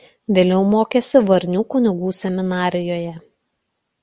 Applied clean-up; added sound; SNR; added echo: none; none; none; none.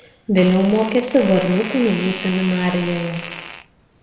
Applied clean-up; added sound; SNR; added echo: none; Fart; 13 dB; reverberation time 1.0 s.